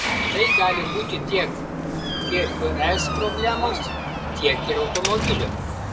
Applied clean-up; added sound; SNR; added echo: none; Door; -1 dB; none.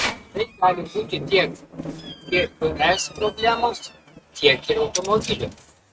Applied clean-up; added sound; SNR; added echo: neural mask model RNNoise.